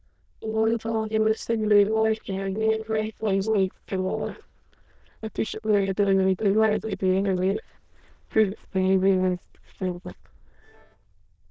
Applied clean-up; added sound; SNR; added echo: neural diffusion model UNIVERSE++.